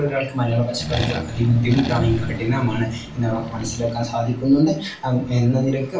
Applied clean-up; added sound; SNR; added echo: none; Accelerating, revving, vroom; 9 dB; reverberation time 0.3 s.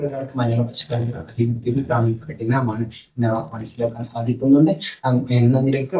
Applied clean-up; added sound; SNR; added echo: neural mask model DeepFilterNet 3.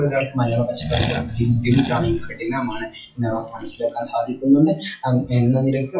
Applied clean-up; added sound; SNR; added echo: classical method WPE with log-MMSE.